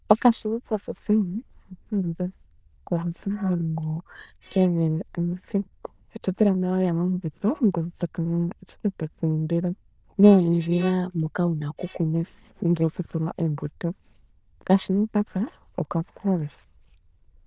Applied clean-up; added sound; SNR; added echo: neural diffusion model UNIVERSE++.